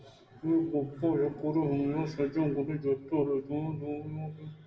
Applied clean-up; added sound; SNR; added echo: none; none; none; reverberation time 0.7 s.